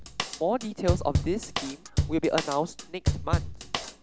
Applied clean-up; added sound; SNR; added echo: none; Drum kit; 0 dB; none.